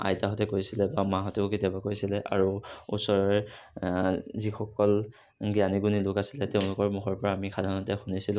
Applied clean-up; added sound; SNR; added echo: none; none; none; none.